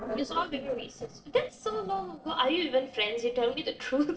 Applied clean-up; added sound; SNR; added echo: neural separator model SepFormer DNS4.